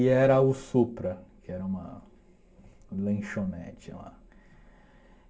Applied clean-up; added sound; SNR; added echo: none; none; none; reverberation time 0.2 s.